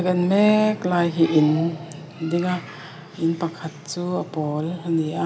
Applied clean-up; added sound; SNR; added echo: none; none; none; none.